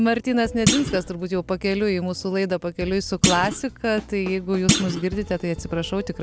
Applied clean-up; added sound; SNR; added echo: none; Thump, thud; 3 dB; none.